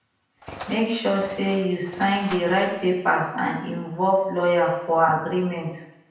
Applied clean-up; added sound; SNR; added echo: none; Engine; 17 dB; reverberation time 0.9 s.